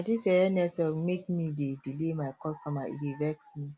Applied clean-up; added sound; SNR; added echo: none; none; none; none.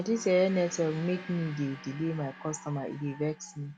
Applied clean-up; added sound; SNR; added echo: none; Gong + Bass guitar; 17 dB; none.